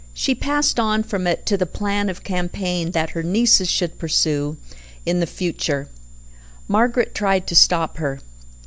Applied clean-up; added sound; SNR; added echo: none; none; none; none.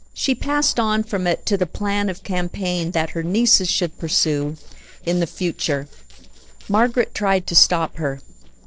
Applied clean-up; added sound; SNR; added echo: neural separator model SepFormer DNS4.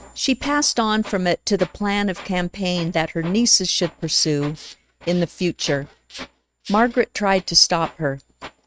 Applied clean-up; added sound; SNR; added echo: neural mask model RNNoise.